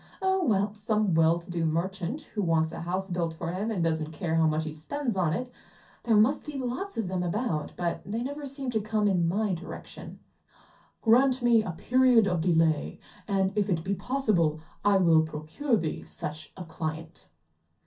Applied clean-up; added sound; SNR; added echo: none; none; none; reverberation time 0.3 s.